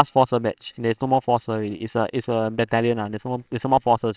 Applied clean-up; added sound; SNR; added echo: neural separator model SepFormer WHAMR!.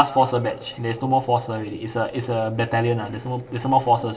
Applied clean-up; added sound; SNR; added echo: neural separator model SepFormer DNS4.